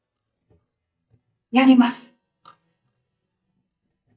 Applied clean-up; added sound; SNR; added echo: neural mask model DeepFilterNet 3.